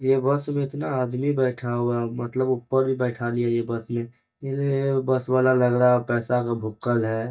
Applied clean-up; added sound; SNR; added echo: neural mask model DeepFilterNet 3.